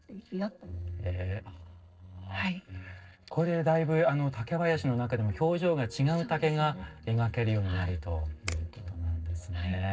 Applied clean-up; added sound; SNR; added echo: neural separator model SepFormer DNS4.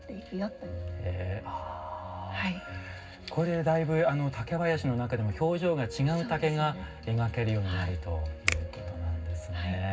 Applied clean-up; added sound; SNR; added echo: none; Finger snapping; 8 dB; reverberation time 0.4 s.